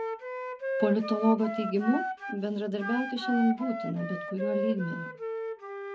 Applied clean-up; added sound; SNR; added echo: none; Wind instrument, woodwind instrument; 5 dB; reverberation time 0.4 s.